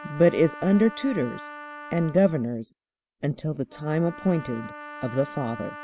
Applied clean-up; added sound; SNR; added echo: none; Trumpet; 16 dB; none.